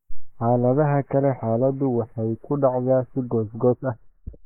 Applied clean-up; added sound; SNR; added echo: neural mask model Resemble Enhance denoiser.